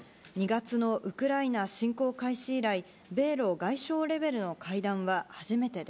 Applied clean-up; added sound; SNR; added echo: none; none; none; none.